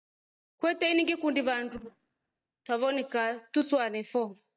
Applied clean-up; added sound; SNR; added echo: neural mask model DeepFilterNet 3.